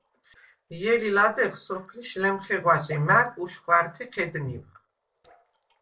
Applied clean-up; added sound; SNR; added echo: neural separator model SepFormer DNS4.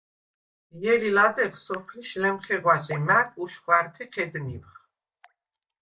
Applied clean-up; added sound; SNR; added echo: neural mask model DeepFilterNet 3.